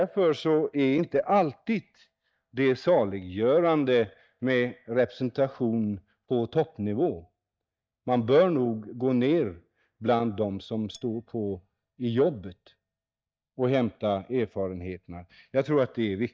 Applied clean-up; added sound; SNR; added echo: neural mask model DeepFilterNet 3.